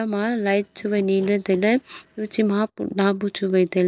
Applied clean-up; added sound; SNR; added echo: neural separator model SepFormer DNS4.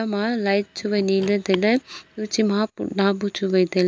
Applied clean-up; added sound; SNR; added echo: none; Car; 20 dB; none.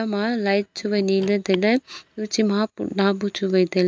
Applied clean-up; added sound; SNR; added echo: neural mask model RNNoise.